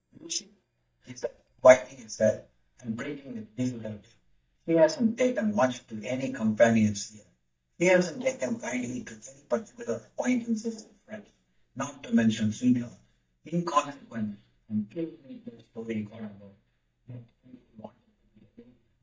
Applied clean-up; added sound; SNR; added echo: neural mask model DeepFilterNet 3.